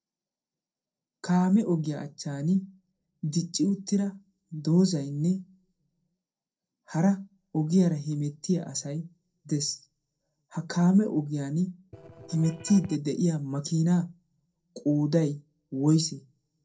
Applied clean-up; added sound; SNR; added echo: neural separator model SepFormer DNS4.